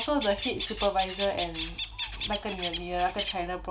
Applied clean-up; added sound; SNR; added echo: none; Bird; 5 dB; reverberation time 0.2 s.